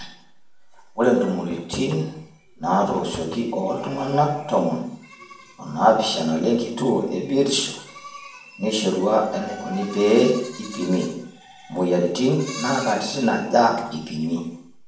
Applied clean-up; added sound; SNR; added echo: none; Fireworks; 18 dB; reverberation time 0.6 s.